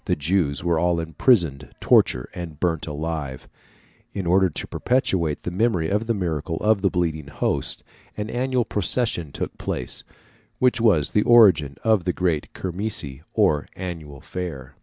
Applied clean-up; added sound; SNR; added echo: none; none; none; none.